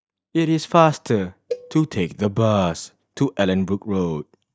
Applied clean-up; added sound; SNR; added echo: neural mask model DeepFilterNet 3.